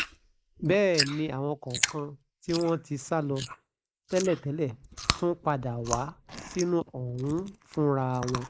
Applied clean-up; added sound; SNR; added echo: neural mask model Resemble Enhance denoiser.